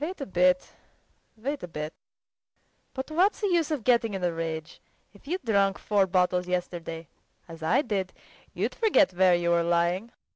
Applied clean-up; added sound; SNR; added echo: none; none; none; none.